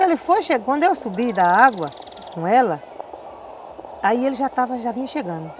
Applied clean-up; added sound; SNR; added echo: none; Boiling; 17 dB; none.